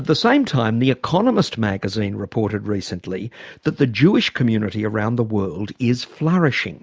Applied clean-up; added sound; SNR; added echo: none; none; none; none.